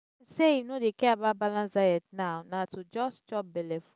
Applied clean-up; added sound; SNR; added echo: none; none; none; none.